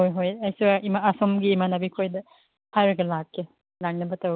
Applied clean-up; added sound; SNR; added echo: none; none; none; none.